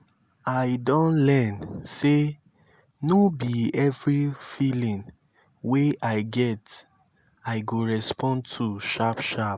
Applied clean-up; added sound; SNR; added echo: none; none; none; none.